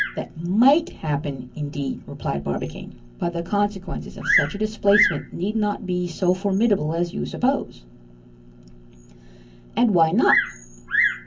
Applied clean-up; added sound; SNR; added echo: none; Bird vocalization, bird call, bird song; 6 dB; reverberation time 0.3 s.